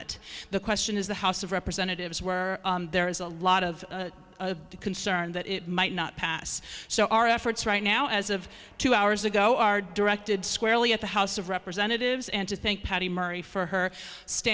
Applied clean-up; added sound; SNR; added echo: none; none; none; none.